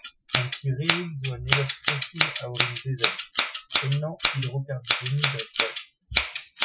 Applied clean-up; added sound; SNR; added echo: classical method Wiener filter.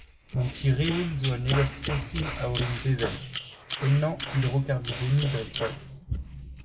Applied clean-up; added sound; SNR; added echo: neural mask model Resemble Enhance denoiser.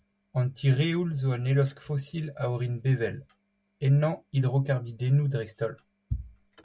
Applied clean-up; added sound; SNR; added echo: none; none; none; none.